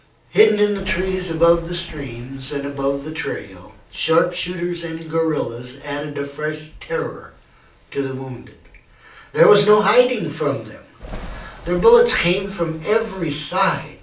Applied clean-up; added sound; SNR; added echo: none; Thunder; 19 dB; reverberation time 0.3 s.